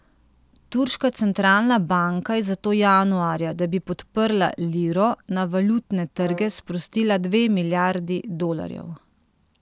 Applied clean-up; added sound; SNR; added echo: none; Brass instrument; 16 dB; none.